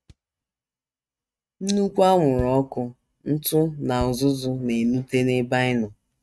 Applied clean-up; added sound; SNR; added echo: neural mask model RNNoise.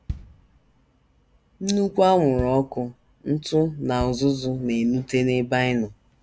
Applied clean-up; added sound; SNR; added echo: none; Bass drum; 13 dB; none.